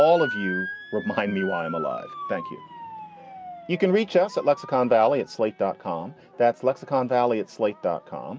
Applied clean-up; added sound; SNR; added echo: none; Motor vehicle (road) / Siren; 13 dB; none.